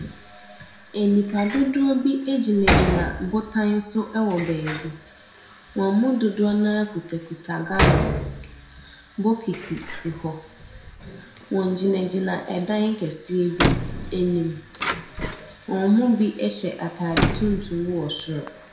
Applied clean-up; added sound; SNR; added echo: none; Door; 5 dB; reverberation time 0.6 s.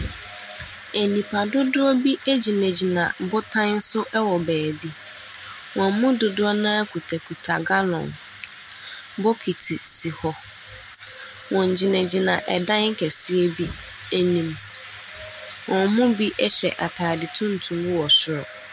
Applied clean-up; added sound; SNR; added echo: none; none; none; none.